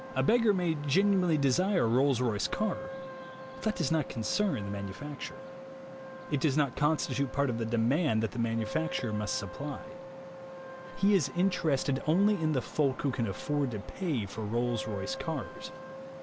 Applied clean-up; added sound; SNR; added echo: none; Wind instrument, woodwind instrument + Traffic noise, roadway noise; 13 dB; none.